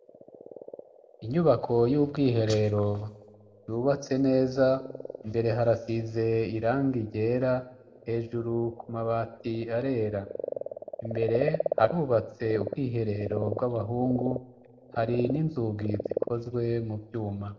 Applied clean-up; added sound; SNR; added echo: none; Frog; 11 dB; reverberation time 0.8 s.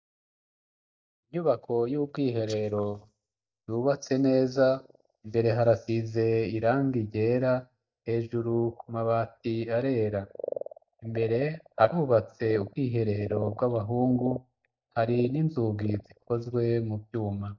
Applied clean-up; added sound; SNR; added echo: neural mask model DeepFilterNet 3.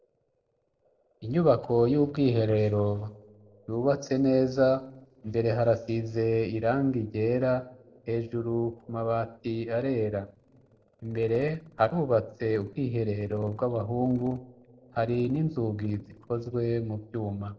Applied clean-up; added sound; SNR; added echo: neural separator model SepFormer DNS4.